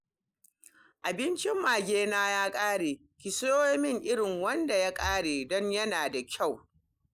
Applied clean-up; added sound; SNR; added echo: none; Breathing; 20 dB; none.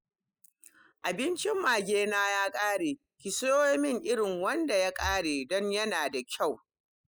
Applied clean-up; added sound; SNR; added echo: classical method spectral subtraction.